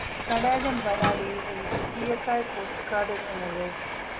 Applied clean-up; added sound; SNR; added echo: none; Dishes, pots, and pans + Train; 1 dB; none.